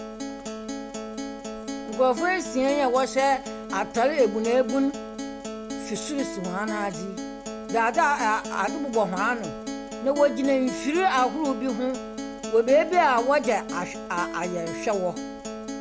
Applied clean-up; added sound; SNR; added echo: none; Acoustic guitar; 9 dB; none.